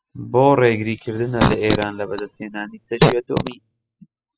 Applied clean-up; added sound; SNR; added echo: classical method spectral subtraction.